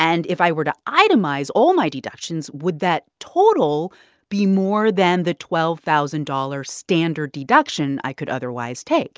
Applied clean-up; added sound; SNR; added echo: none; none; none; none.